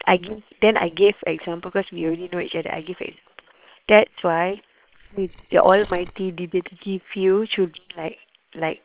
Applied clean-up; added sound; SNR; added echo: neural separator model SepFormer WHAM!.